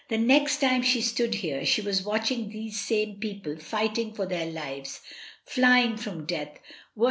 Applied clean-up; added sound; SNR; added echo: none; none; none; none.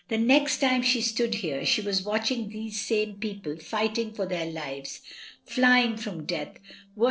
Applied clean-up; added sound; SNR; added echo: neural separator model SepFormer DNS4.